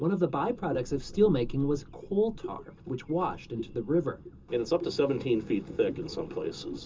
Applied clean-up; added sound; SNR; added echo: none; none; none; reverberation time 0.2 s.